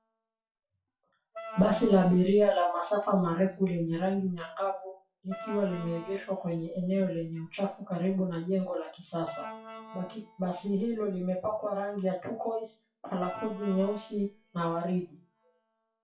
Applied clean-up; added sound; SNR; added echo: classical method WPE with log-MMSE.